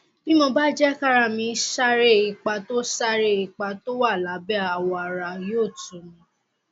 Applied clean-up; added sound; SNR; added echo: none; none; none; none.